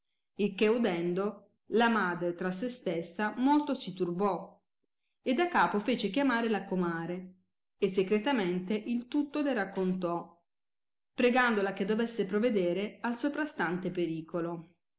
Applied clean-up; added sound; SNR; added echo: none; none; none; none.